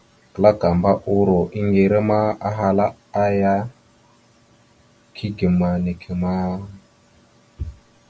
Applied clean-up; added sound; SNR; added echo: none; none; none; none.